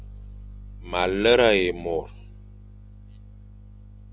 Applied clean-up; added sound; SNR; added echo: none; none; none; none.